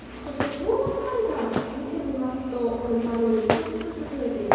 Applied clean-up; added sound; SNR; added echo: none; Walk, footsteps; 5 dB; reverberation time 2.2 s.